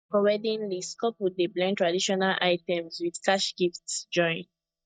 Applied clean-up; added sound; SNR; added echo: neural mask model DeepFilterNet 3.